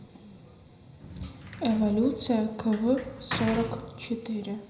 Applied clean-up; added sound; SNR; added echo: none; Sliding door / Slam; 12 dB; reverberation time 0.9 s.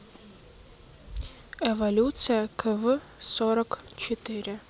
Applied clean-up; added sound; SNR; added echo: none; none; none; none.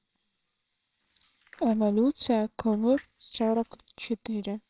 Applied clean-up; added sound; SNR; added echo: neural separator model SepFormer WHAMR!.